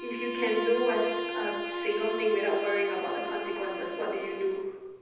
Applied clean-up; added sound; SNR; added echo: none; Bowed string instrument; 5 dB; reverberation time 1.1 s.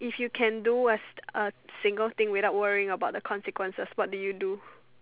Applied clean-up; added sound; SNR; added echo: none; none; none; none.